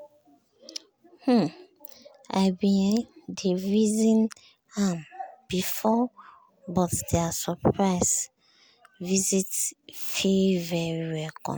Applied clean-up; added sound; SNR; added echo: none; none; none; none.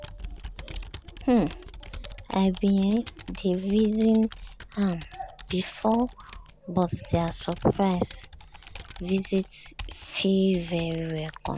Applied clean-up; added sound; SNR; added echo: none; Computer keyboard; 15 dB; none.